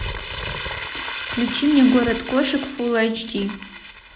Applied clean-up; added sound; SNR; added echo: none; Crumpling, crinkling; 8 dB; none.